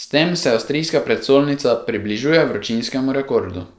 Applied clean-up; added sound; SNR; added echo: neural separator model SepFormer DNS4.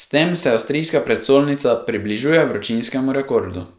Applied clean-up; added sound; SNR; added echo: neural mask model Resemble Enhance denoiser.